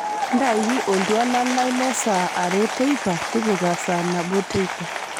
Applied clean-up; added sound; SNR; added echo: none; Applause / Crowd; 5 dB; none.